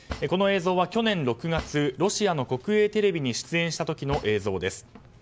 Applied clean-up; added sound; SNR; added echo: none; Cutlery, silverware / Drawer open or close; 16 dB; none.